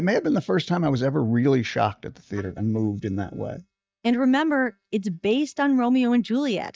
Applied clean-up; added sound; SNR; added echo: neural mask model DeepFilterNet 3.